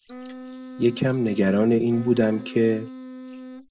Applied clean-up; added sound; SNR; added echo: none; Wind instrument, woodwind instrument + Chirp, tweet; 12 dB; none.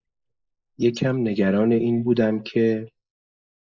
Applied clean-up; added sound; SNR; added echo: neural mask model Resemble Enhance denoiser.